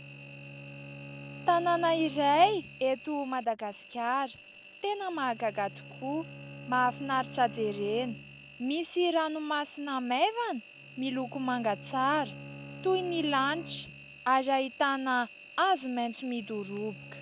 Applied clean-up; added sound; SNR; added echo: none; Engine + Bowed string instrument; 16 dB; none.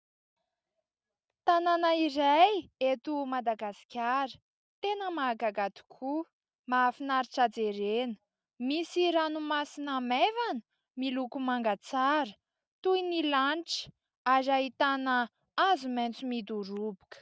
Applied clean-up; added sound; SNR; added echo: none; none; none; none.